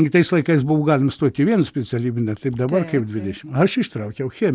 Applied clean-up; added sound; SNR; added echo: none; none; none; none.